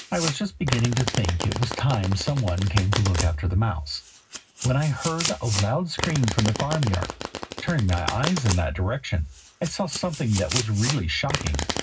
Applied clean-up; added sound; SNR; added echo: none; Domestic sounds, home sounds; 7 dB; reverberation time 0.4 s.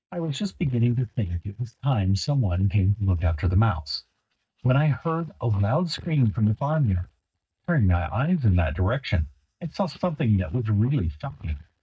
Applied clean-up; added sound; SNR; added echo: neural mask model DeepFilterNet 3.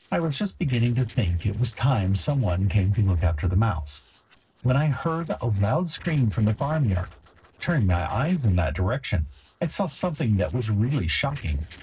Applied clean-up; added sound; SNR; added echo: neural separator model SepFormer DNS4.